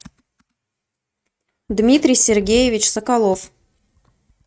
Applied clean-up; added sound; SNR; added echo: neural mask model RNNoise.